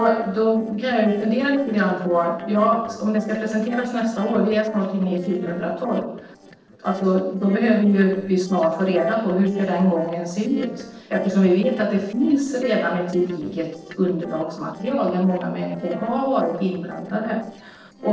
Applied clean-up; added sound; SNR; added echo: neural separator model SepFormer DNS4.